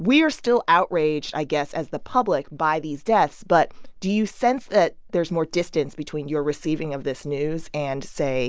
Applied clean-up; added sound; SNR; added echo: none; none; none; none.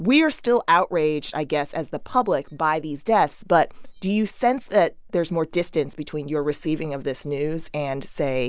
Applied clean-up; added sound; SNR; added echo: none; Chirp, tweet; 12 dB; none.